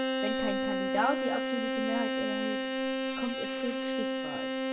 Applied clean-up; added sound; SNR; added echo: none; Bowed string instrument; -4 dB; reverberation time 0.7 s.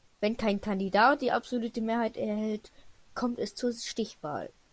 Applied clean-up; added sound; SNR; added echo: none; none; none; none.